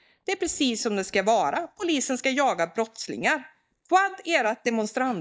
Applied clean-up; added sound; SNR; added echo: neural mask model DeepFilterNet 3.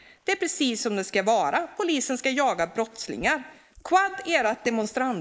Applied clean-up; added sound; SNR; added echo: neural mask model Resemble Enhance denoiser.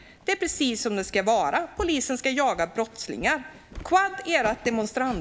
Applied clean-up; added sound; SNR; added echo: none; Walk, footsteps; 18 dB; none.